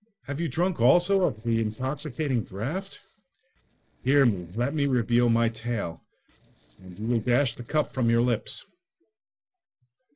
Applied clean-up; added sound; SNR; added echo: neural separator model SepFormer DNS4.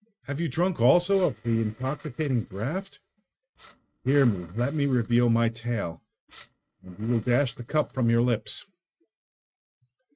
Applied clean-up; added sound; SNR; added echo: neural mask model RNNoise.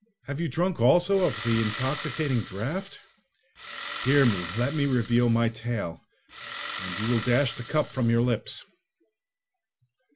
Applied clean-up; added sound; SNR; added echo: none; Engine starting; 9 dB; none.